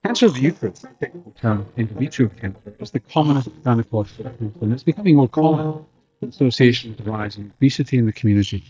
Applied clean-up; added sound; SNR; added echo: neural mask model DeepFilterNet 3.